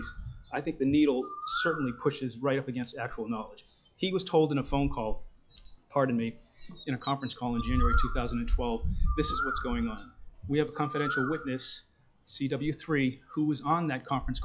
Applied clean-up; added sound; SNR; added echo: classical method log-MMSE.